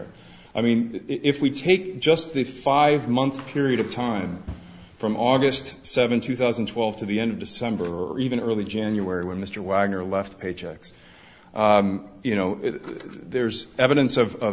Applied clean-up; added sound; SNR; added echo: none; none; none; none.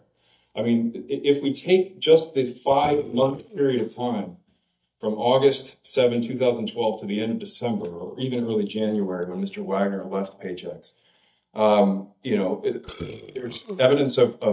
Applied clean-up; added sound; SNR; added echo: neural mask model DeepFilterNet 3.